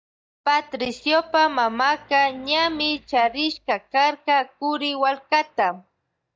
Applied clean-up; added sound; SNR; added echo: neural mask model DeepFilterNet 3.